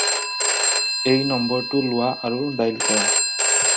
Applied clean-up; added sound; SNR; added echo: none; Telephone; -3 dB; none.